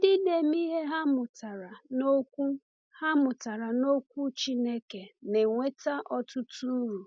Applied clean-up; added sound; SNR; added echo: none; none; none; none.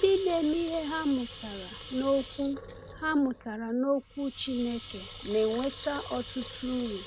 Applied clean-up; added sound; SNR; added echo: none; Water tap, faucet / Liquid; 5 dB; none.